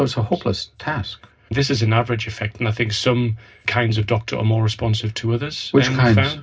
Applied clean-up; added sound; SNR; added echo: none; none; none; reverberation time 0.4 s.